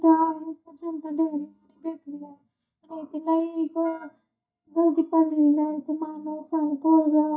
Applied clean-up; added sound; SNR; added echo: neural mask model DeepFilterNet 3.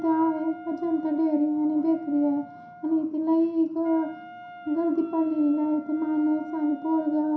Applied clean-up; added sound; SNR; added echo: none; Wind instrument, woodwind instrument; 19 dB; reverberation time 0.5 s.